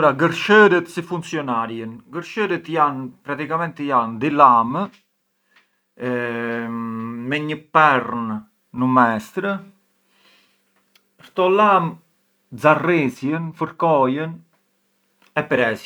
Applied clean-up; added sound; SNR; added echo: none; none; none; none.